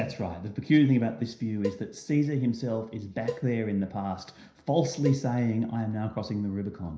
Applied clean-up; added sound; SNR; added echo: none; Cowbell; 13 dB; reverberation time 0.5 s.